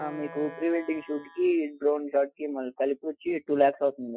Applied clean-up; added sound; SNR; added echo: classical method Wiener filter.